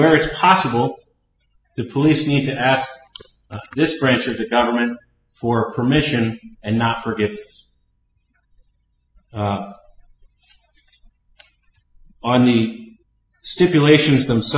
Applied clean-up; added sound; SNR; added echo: classical method spectral subtraction.